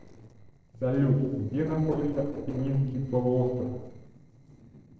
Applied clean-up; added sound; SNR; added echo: neural separator model SepFormer DNS4.